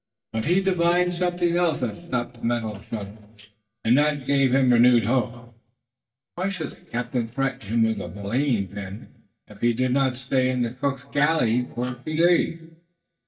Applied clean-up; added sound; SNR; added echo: neural mask model DeepFilterNet 3.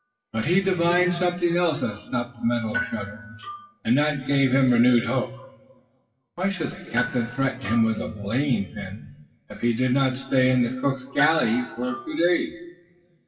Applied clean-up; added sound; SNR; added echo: classical method WPE with log-MMSE.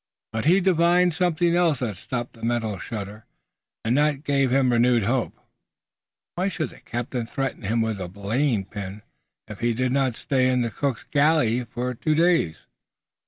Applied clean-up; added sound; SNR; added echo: none; none; none; none.